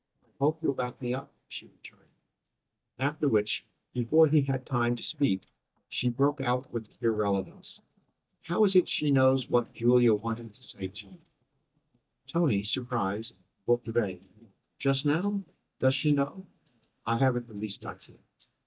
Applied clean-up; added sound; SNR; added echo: neural mask model DeepFilterNet 3.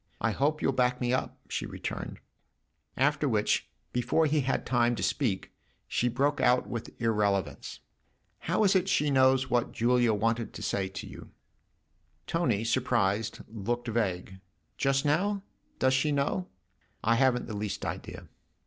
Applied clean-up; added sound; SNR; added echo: none; none; none; none.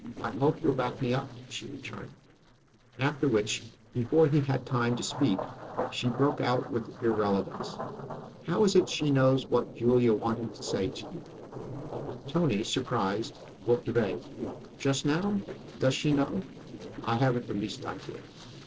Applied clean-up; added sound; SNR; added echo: neural separator model SepFormer DNS4.